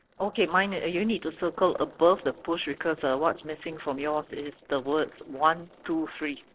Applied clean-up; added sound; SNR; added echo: neural separator model SepFormer DNS4.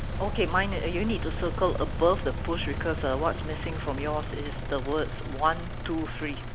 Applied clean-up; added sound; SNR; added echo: none; Engine; 2 dB; none.